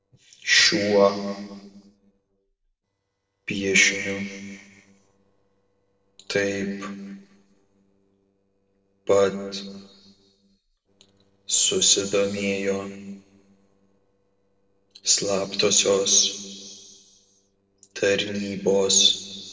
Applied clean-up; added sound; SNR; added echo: neural separator model SepFormer DNS4.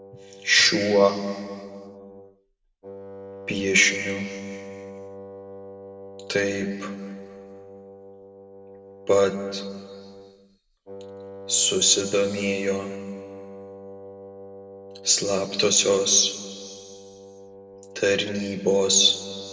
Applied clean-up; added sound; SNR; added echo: none; Wind instrument, woodwind instrument; 16 dB; reverberation time 1.8 s.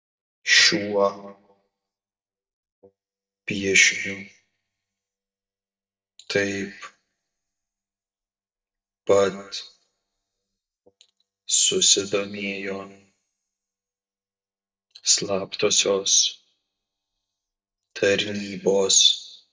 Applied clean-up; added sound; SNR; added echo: neural mask model DeepFilterNet 3.